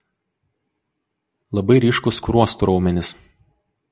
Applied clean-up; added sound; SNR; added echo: none; none; none; none.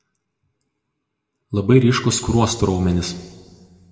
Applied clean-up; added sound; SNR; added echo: none; none; none; reverberation time 1.2 s.